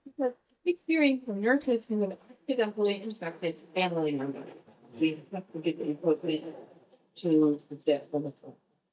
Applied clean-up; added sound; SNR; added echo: neural mask model DeepFilterNet 3.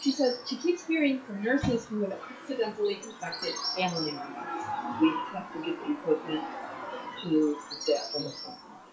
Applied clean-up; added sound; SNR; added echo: classical method WPE with log-MMSE.